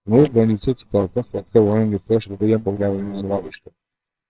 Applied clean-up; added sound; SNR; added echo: neural separator model SepFormer WHAMR!.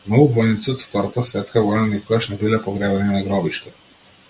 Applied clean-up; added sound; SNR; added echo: none; none; none; none.